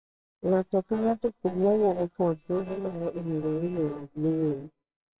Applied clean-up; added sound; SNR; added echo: neural separator model SepFormer WHAMR!.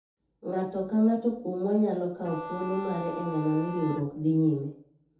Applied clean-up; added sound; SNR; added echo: none; Bowed string instrument; 11 dB; reverberation time 0.5 s.